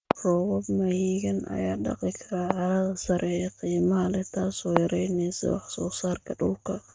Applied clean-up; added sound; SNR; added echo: neural mask model RNNoise.